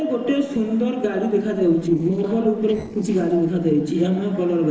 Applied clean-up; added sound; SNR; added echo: neural separator model SepFormer DNS4.